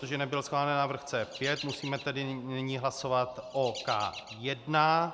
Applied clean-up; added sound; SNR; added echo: none; Chirp, tweet; 16 dB; none.